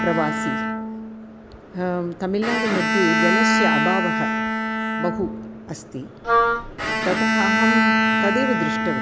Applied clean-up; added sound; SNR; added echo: none; Bowed string instrument + Wind instrument, woodwind instrument; -4 dB; none.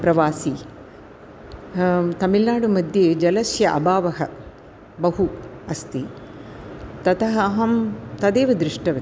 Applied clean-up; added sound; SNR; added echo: none; none; none; none.